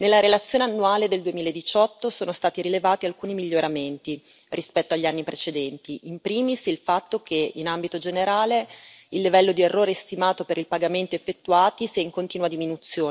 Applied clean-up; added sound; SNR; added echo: none; none; none; none.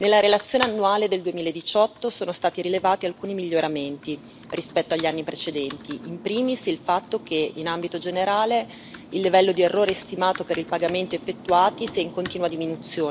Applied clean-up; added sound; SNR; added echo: none; Computer keyboard; 17 dB; none.